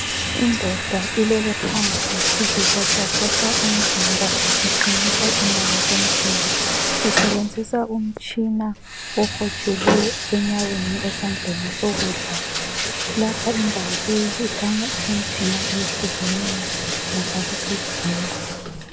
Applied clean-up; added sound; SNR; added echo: none; Bathtub (filling or washing); -2 dB; none.